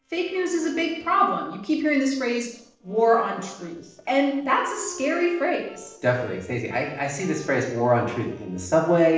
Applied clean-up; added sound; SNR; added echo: neural separator model SepFormer DNS4.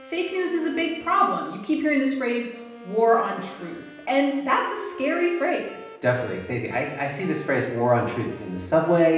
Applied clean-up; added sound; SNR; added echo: none; Wind instrument, woodwind instrument; 18 dB; reverberation time 0.9 s.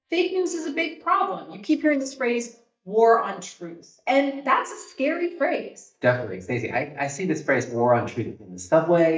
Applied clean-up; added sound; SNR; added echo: neural mask model DeepFilterNet 3.